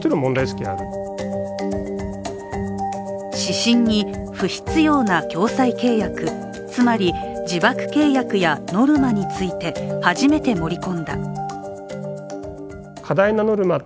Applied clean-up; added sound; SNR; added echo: none; none; none; none.